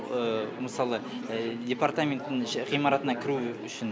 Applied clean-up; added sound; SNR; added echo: none; none; none; none.